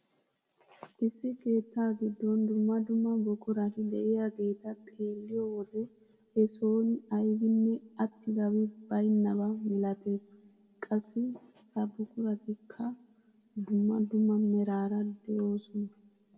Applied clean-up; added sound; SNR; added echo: none; none; none; reverberation time 2.0 s.